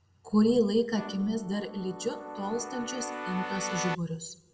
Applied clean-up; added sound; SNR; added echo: none; Keyboard (musical); 8 dB; reverberation time 1.6 s.